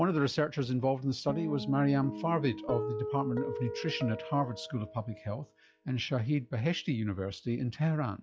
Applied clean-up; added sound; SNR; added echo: classical method log-MMSE.